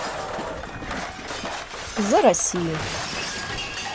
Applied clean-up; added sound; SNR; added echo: none; Shatter; 4 dB; none.